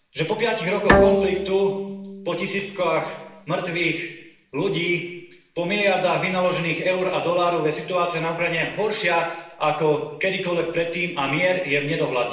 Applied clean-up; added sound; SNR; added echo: none; Bowed string instrument; 1 dB; reverberation time 0.8 s.